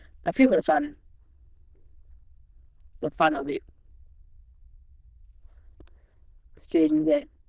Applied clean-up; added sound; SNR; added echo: neural diffusion model UNIVERSE++.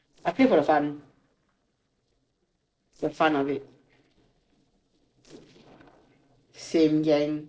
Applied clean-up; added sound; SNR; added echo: neural separator model SepFormer DNS4.